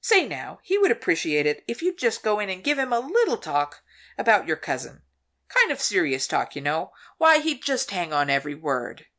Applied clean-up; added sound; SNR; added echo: none; none; none; none.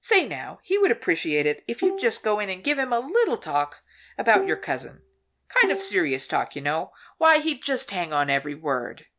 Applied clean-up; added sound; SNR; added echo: none; Bowed string instrument; 8 dB; none.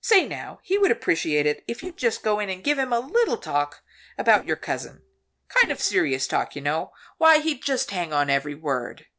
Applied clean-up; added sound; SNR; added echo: neural separator model SepFormer DNS4.